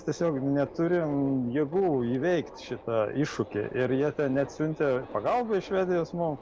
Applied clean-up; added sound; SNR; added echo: none; Subway, metro, underground; 17 dB; none.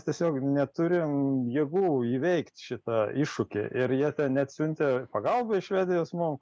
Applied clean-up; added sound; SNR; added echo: none; none; none; none.